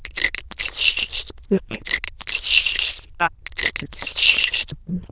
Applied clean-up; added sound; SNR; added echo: neural diffusion model UNIVERSE++.